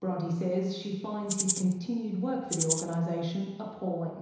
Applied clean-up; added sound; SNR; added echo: none; Rattle (instrument); 0 dB; reverberation time 1.0 s.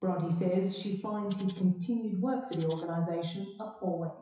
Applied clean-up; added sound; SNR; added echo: classical method WPE with log-MMSE.